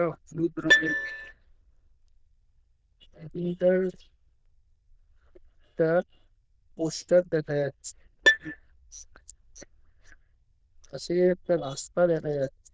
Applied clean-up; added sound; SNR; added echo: neural diffusion model UNIVERSE++.